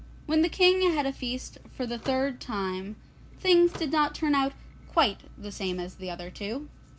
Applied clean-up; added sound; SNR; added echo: none; Slam / Microwave oven; 19 dB; none.